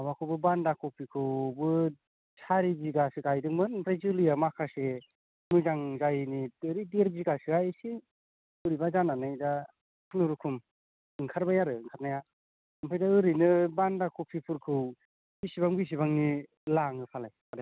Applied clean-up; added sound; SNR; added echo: none; none; none; none.